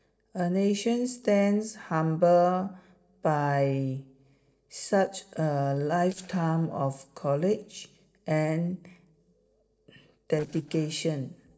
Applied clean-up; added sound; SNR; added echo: neural separator model SepFormer DNS4.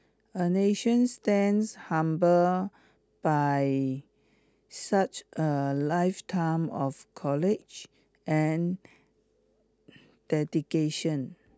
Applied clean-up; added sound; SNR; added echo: none; none; none; none.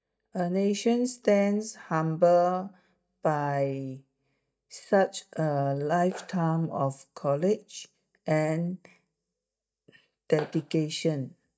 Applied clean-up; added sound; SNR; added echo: neural mask model DeepFilterNet 3.